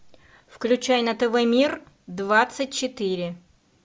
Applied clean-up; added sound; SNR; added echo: none; none; none; none.